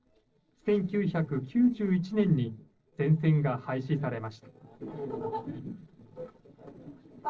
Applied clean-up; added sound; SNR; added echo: neural separator model SepFormer DNS4.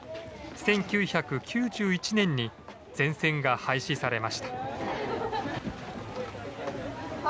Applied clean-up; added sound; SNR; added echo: none; none; none; none.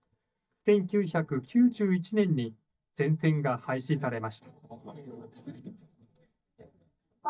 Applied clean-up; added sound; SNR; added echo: neural mask model DeepFilterNet 3.